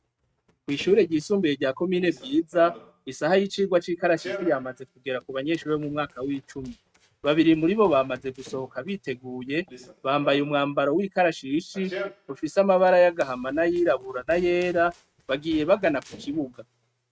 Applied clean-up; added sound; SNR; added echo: neural mask model RNNoise.